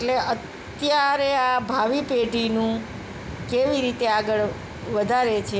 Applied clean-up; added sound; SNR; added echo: none; none; none; none.